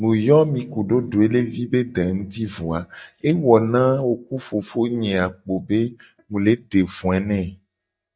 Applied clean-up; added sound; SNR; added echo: neural mask model DeepFilterNet 3.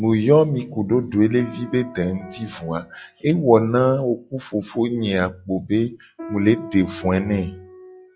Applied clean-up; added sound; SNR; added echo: classical method log-MMSE.